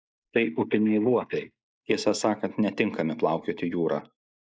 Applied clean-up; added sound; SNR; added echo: neural mask model Resemble Enhance denoiser.